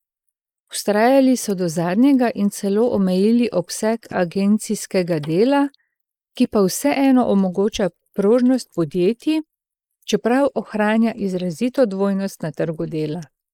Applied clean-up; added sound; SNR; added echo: neural mask model Resemble Enhance denoiser.